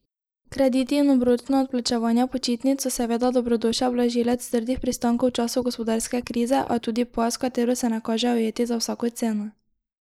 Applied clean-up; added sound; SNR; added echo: neural mask model Resemble Enhance denoiser.